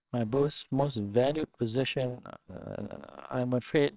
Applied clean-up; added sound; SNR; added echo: neural separator model SepFormer WHAMR!.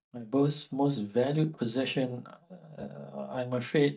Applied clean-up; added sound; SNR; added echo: neural mask model DeepFilterNet 3.